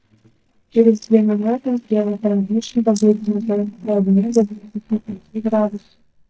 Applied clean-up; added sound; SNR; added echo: neural mask model DeepFilterNet 3.